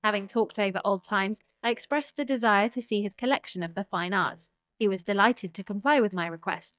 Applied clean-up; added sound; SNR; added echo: neural mask model DeepFilterNet 3.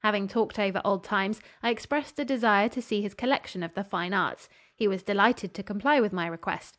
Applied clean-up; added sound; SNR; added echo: none; none; none; none.